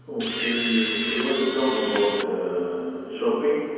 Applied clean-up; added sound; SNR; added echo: none; Camera; 4 dB; reverberation time 2.2 s.